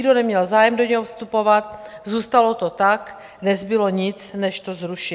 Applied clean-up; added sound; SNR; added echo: none; none; none; none.